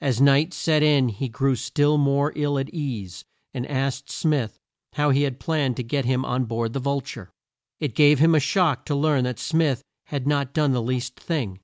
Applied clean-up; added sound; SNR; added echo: none; none; none; none.